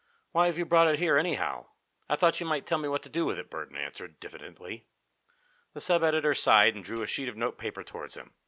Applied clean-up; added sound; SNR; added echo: none; Tambourine; 20 dB; none.